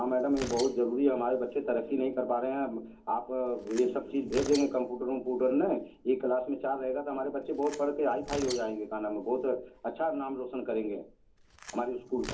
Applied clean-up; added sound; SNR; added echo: none; Tearing; 17 dB; reverberation time 0.4 s.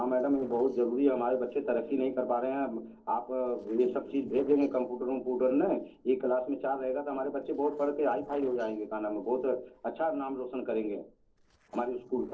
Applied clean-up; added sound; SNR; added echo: neural separator model SepFormer DNS4.